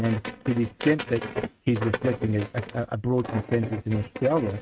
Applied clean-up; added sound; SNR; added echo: neural mask model RNNoise.